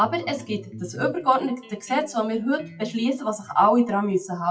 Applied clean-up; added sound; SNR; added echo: classical method WPE with log-MMSE.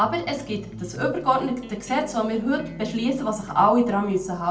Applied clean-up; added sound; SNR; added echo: none; Electric guitar; 16 dB; reverberation time 0.3 s.